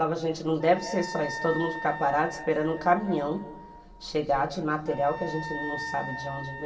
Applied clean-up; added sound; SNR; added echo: none; Wind instrument, woodwind instrument; 11 dB; reverberation time 2.6 s.